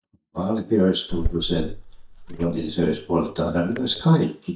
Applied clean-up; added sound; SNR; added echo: neural mask model DeepFilterNet 3.